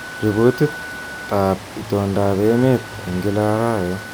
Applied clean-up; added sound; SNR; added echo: none; Water + Wind instrument, woodwind instrument; 13 dB; none.